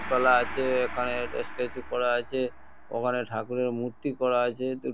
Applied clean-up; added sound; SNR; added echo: none; Gong; 10 dB; none.